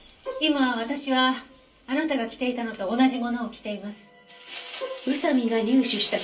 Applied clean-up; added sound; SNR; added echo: none; Bowed string instrument; 13 dB; reverberation time 0.3 s.